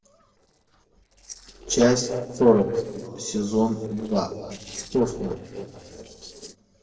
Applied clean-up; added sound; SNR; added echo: neural separator model SepFormer DNS4.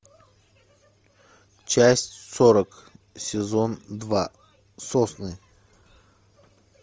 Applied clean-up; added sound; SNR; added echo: none; none; none; none.